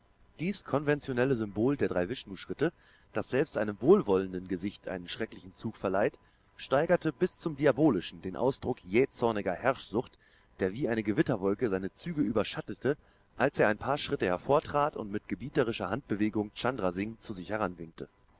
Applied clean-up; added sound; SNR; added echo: none; none; none; none.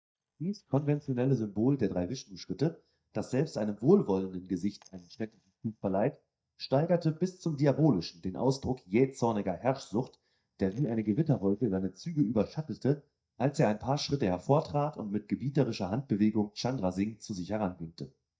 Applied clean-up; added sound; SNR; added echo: neural mask model DeepFilterNet 3.